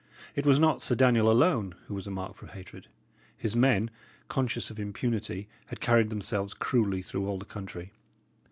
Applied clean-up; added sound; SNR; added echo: none; none; none; none.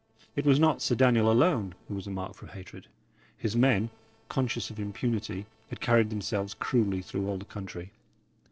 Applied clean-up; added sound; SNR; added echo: neural separator model SepFormer DNS4.